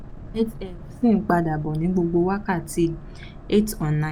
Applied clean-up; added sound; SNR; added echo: none; Boat, Water vehicle; 14 dB; none.